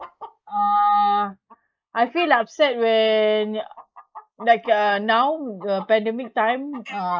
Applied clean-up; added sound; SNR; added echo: neural mask model Resemble Enhance denoiser.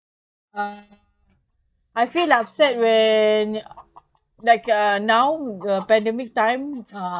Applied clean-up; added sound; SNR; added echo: neural mask model DeepFilterNet 3.